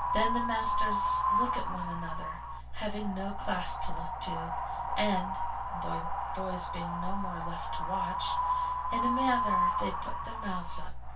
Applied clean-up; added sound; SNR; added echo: none; Wind; -1 dB; reverberation time 0.2 s.